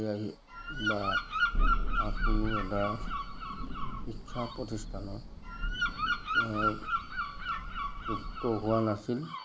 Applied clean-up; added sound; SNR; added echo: none; Bird vocalization, bird call, bird song + Thunder; -4 dB; none.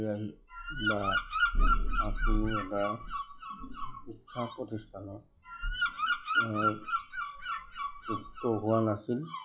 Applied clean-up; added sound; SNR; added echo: classical method log-MMSE.